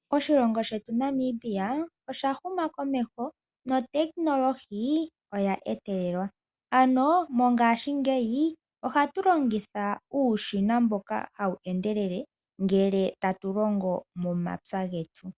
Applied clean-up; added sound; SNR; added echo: none; none; none; none.